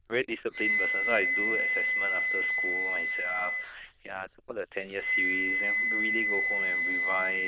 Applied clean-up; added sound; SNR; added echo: neural diffusion model UNIVERSE++.